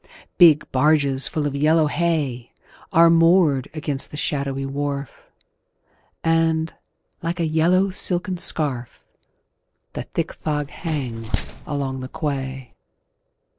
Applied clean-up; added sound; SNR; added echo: neural separator model SepFormer DNS4.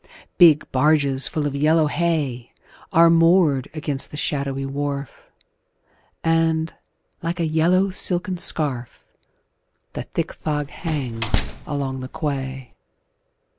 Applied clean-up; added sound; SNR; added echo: none; Slam; 6 dB; none.